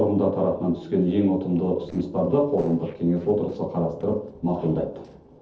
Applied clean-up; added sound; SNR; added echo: neural separator model SepFormer DNS4.